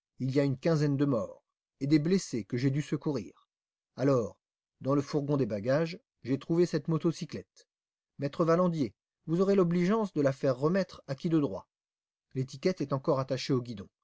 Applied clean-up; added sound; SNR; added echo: none; none; none; none.